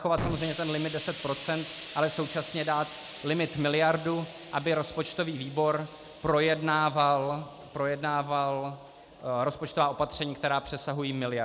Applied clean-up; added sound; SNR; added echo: none; Explosion; 13 dB; none.